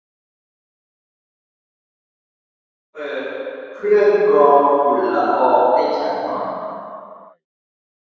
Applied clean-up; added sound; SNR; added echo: none; none; none; reverberation time 2.1 s.